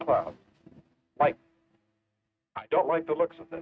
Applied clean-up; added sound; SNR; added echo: neural mask model RNNoise.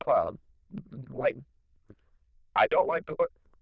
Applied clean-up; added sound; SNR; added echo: neural diffusion model UNIVERSE++.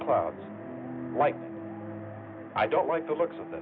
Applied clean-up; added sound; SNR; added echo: none; none; none; none.